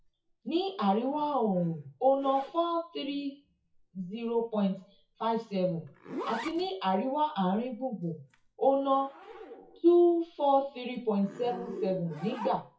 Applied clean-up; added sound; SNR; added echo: classical method WPE with log-MMSE.